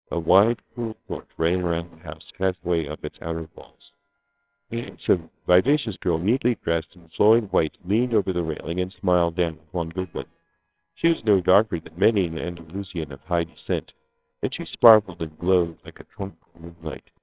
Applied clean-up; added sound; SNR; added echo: neural separator model SepFormer WHAMR!.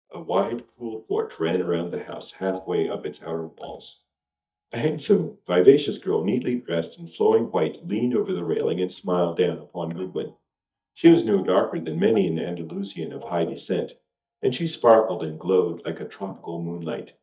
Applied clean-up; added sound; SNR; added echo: neural mask model DeepFilterNet 3.